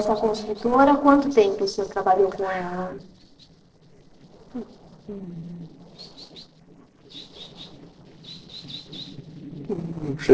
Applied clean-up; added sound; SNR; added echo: neural separator model SepFormer DNS4.